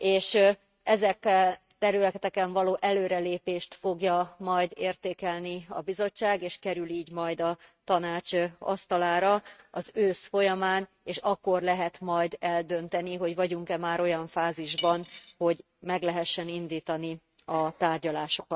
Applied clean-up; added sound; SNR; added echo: neural mask model RNNoise.